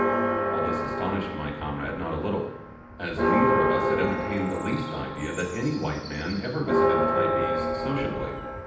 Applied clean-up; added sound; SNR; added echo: none; Church bell; -3 dB; reverberation time 0.9 s.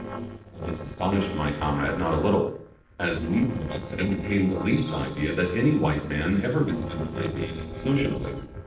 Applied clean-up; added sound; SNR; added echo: neural separator model SepFormer DNS4.